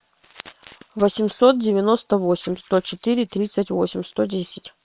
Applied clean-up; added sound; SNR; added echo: neural separator model SepFormer WHAM!.